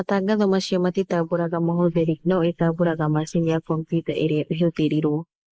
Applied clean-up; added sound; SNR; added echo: neural mask model Resemble Enhance denoiser.